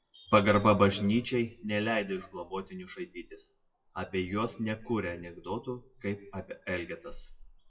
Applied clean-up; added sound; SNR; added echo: classical method WPE with log-MMSE.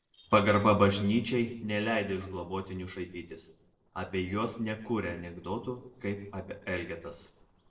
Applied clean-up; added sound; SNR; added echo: neural separator model SepFormer DNS4.